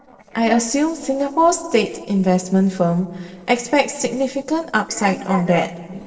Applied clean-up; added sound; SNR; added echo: neural separator model SepFormer DNS4.